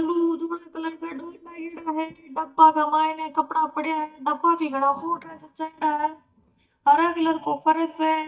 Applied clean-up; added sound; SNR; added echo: neural mask model DeepFilterNet 3.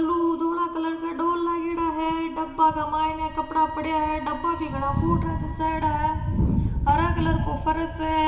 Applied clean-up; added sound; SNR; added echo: none; Wind instrument, woodwind instrument; 19 dB; reverberation time 2.0 s.